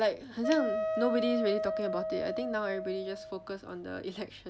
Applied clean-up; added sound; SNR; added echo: none; Wind instrument, woodwind instrument; 1 dB; none.